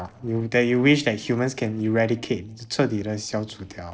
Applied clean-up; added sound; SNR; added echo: neural separator model SepFormer DNS4.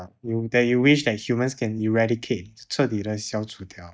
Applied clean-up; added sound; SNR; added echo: neural mask model DeepFilterNet 3.